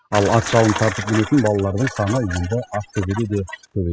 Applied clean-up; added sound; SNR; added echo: classical method spectral subtraction.